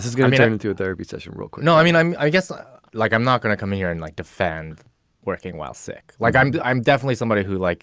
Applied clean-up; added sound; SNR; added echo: none; none; none; none.